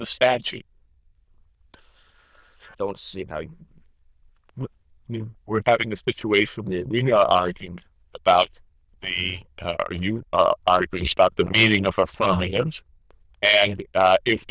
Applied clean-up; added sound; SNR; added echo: neural diffusion model UNIVERSE++.